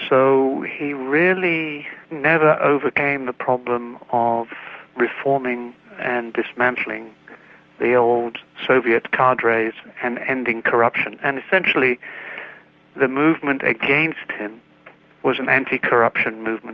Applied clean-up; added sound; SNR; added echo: none; none; none; none.